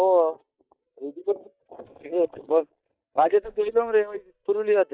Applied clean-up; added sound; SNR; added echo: neural mask model DeepFilterNet 3.